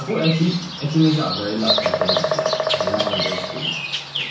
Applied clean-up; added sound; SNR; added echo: none; Bird vocalization, bird call, bird song; 0 dB; reverberation time 0.6 s.